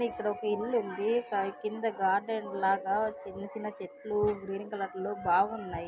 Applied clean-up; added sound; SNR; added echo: none; Doorbell; 16 dB; none.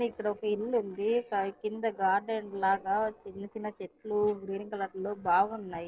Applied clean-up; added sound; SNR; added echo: neural separator model SepFormer DNS4.